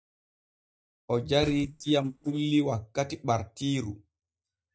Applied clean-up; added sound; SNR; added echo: neural mask model DeepFilterNet 3.